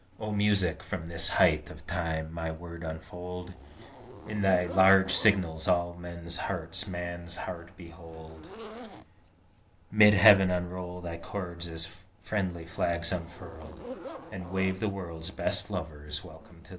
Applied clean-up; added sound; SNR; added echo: none; Zipper (clothing); 18 dB; none.